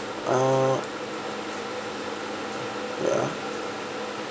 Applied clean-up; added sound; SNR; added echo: none; none; none; none.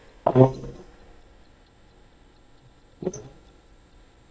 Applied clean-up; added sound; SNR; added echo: neural mask model DeepFilterNet 3.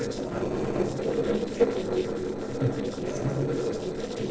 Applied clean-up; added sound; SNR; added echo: neural separator model SepFormer DNS4.